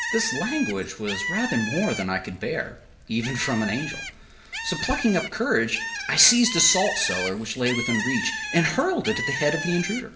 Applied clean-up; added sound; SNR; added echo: none; Bird; 7 dB; reverberation time 0.6 s.